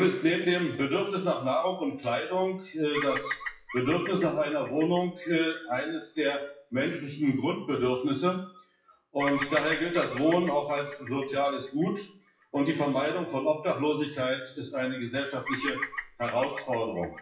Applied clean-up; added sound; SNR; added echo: classical method WPE with log-MMSE.